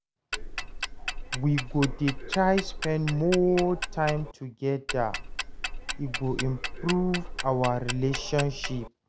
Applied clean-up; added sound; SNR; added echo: none; Tick-tock; 6 dB; none.